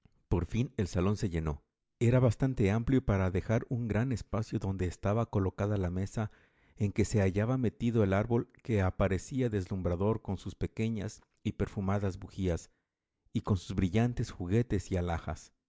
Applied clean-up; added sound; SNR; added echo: none; none; none; none.